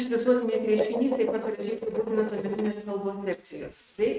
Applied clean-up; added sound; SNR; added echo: neural mask model RNNoise.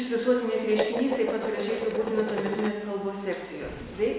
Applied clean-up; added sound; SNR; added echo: none; Dishes, pots, and pans; 5 dB; none.